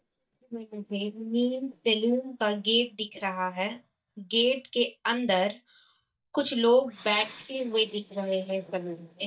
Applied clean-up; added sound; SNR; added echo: neural mask model DeepFilterNet 3.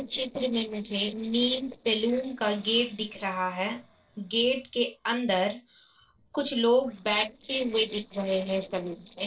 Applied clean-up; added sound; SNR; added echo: neural separator model SepFormer DNS4.